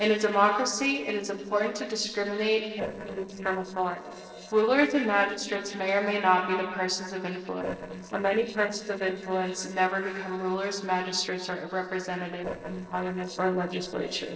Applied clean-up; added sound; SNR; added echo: neural separator model SepFormer DNS4.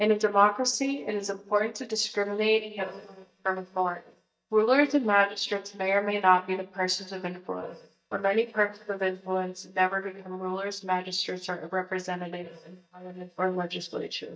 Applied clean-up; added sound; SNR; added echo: neural mask model DeepFilterNet 3.